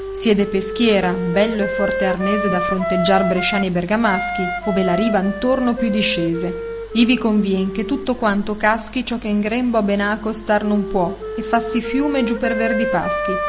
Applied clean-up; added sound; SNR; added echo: none; Wind instrument, woodwind instrument; 6 dB; none.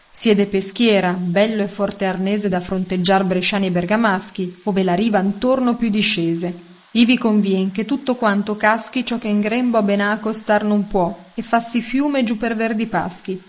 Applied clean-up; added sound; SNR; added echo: neural mask model Resemble Enhance denoiser.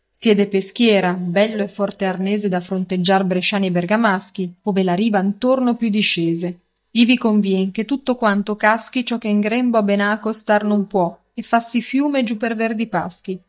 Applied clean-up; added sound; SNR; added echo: neural mask model DeepFilterNet 3.